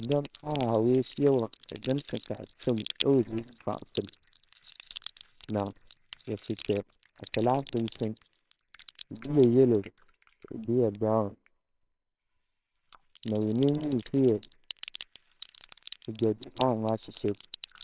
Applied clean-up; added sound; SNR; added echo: neural separator model SepFormer WHAMR!.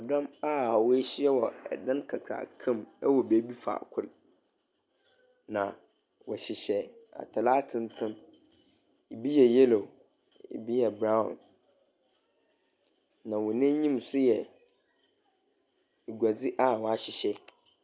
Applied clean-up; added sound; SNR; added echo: none; none; none; none.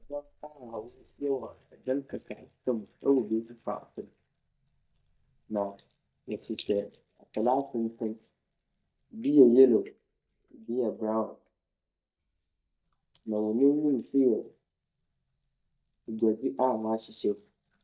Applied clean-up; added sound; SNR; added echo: neural mask model DeepFilterNet 3.